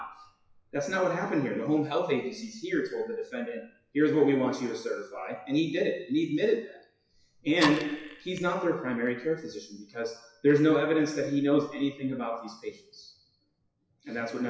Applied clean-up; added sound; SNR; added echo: classical method WPE with log-MMSE.